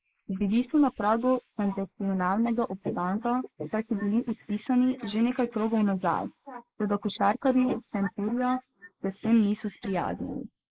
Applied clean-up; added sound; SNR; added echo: neural mask model Resemble Enhance denoiser.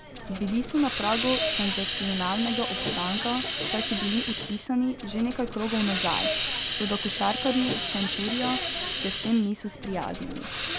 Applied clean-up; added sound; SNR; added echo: none; Hiss; 2 dB; none.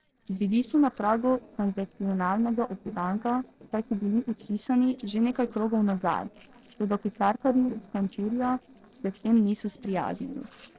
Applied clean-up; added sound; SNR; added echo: neural separator model SepFormer DNS4.